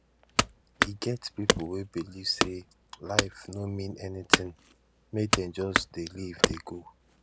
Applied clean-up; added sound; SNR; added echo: none; Wood / Domestic sounds, home sounds; -5 dB; none.